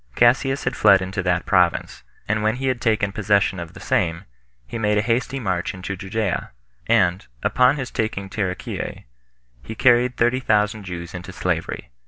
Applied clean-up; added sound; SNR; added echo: none; none; none; none.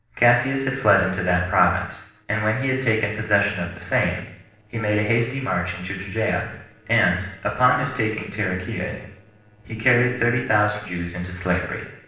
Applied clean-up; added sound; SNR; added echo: neural separator model SepFormer DNS4.